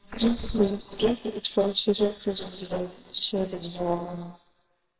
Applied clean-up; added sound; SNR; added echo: neural separator model SepFormer WHAMR!.